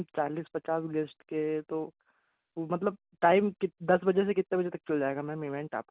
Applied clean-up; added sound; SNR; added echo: none; none; none; none.